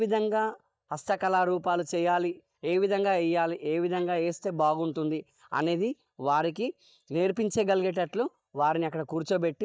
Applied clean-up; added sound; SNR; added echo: neural mask model DeepFilterNet 3.